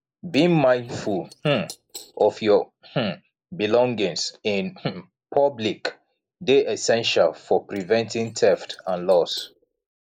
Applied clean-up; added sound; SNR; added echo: neural mask model Resemble Enhance denoiser.